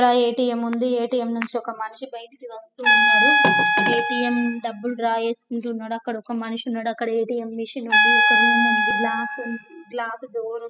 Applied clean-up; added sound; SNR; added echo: classical method spectral subtraction.